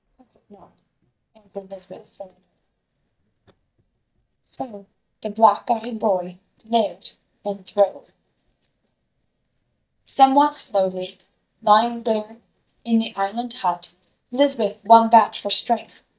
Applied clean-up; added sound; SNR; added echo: neural mask model DeepFilterNet 3.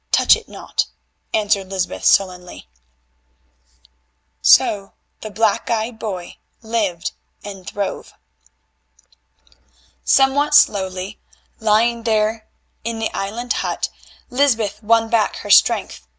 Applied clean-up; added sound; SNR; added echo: none; none; none; none.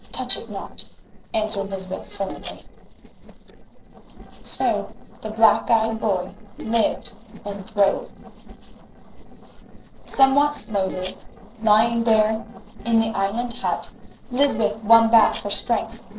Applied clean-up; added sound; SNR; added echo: neural separator model SepFormer DNS4.